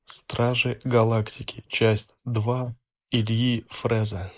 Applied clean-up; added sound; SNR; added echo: neural mask model Resemble Enhance denoiser.